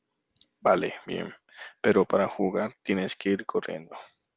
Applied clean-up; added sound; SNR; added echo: none; none; none; none.